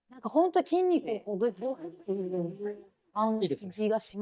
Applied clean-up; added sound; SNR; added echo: neural mask model DeepFilterNet 3.